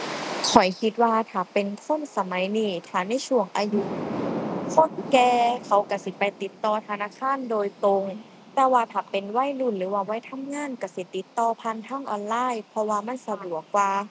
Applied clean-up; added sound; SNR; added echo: none; none; none; none.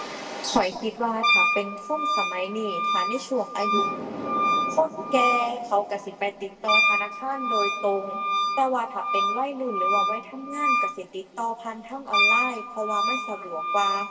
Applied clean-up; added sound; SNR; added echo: none; Wind instrument, woodwind instrument; -2 dB; reverberation time 1.0 s.